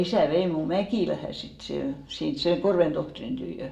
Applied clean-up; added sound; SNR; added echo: none; none; none; reverberation time 0.6 s.